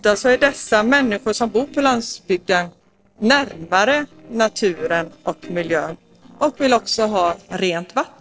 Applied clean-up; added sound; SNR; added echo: neural separator model SepFormer DNS4.